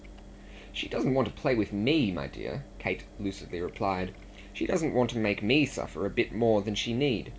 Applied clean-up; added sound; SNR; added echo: none; Engine; 17 dB; none.